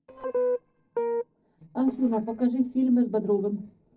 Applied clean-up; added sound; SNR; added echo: neural separator model SepFormer DNS4.